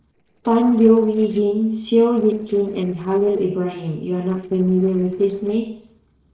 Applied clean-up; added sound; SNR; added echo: neural separator model SepFormer DNS4.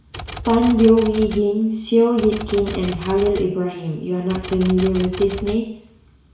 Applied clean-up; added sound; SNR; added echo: none; Typewriter; 11 dB; reverberation time 0.7 s.